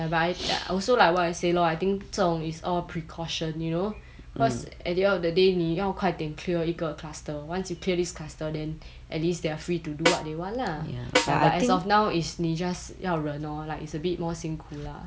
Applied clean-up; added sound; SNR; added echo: none; Snare drum; 4 dB; none.